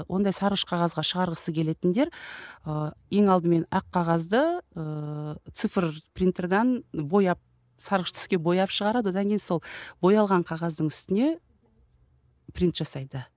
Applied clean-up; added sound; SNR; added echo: none; none; none; none.